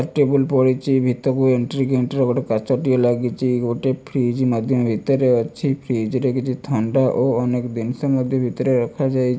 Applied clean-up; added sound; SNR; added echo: none; none; none; none.